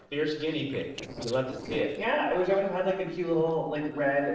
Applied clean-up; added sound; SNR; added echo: neural separator model SepFormer DNS4.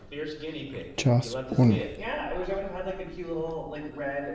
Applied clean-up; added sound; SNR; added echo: none; Clock; -4 dB; reverberation time 0.9 s.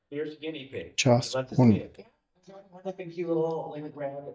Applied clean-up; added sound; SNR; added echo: neural mask model DeepFilterNet 3.